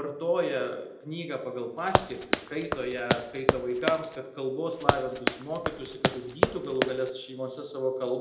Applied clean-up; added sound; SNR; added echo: none; Run; -2 dB; reverberation time 0.8 s.